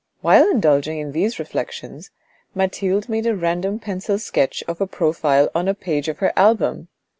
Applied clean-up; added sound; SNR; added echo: none; none; none; none.